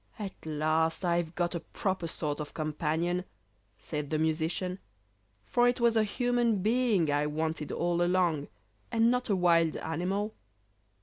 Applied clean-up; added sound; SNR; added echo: none; none; none; none.